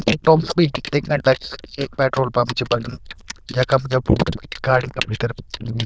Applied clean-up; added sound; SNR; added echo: neural diffusion model UNIVERSE++.